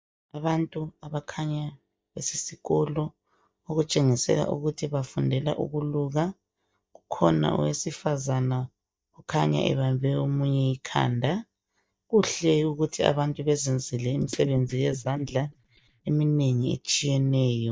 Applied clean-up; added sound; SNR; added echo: neural mask model DeepFilterNet 3.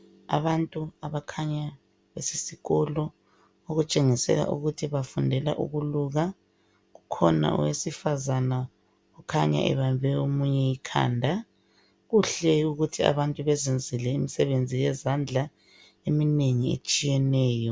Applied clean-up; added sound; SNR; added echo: none; none; none; none.